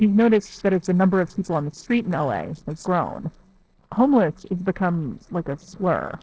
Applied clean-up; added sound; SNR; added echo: neural separator model SepFormer DNS4.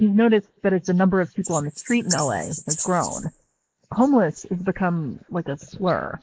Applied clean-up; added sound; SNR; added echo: neural mask model Resemble Enhance denoiser.